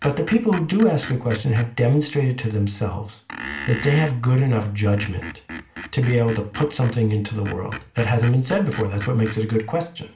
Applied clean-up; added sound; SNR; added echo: none; Screech; 15 dB; reverberation time 0.4 s.